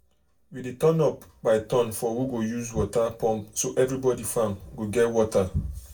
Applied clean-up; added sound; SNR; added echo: none; none; none; reverberation time 0.2 s.